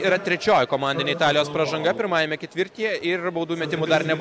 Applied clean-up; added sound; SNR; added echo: none; none; none; none.